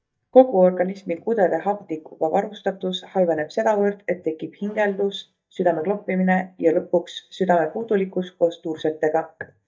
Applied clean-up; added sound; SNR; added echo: neural mask model DeepFilterNet 3.